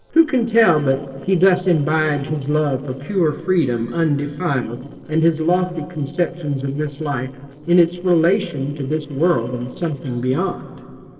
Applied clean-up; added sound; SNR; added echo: neural separator model SepFormer DNS4.